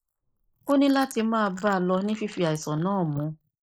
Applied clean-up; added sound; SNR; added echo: neural mask model Resemble Enhance denoiser.